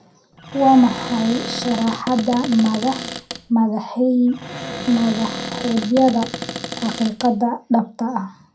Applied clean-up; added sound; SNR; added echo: none; Cupboard open or close; 9 dB; reverberation time 0.2 s.